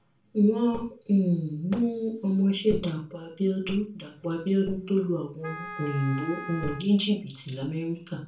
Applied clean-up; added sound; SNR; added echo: none; Wind instrument, woodwind instrument; 14 dB; reverberation time 0.3 s.